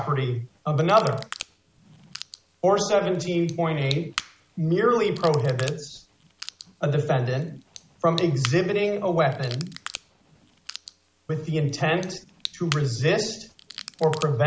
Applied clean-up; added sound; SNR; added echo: none; Crack / Crackle; 16 dB; none.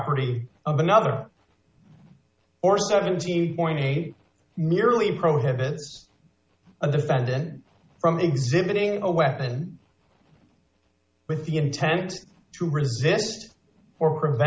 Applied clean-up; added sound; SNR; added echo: none; none; none; none.